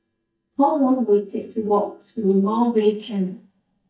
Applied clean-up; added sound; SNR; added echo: neural mask model DeepFilterNet 3.